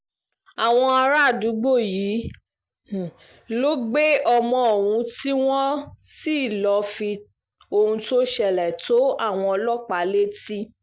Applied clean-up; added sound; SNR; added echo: none; none; none; none.